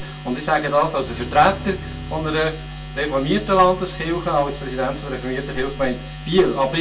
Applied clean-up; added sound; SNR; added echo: none; Bowed string instrument; 16 dB; reverberation time 0.2 s.